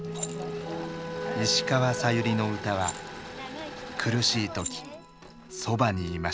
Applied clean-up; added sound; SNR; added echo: none; Engine / Mechanisms + Keys jangling; 12 dB; none.